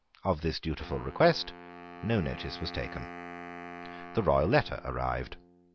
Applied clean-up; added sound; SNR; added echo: none; Wind instrument, woodwind instrument; 15 dB; none.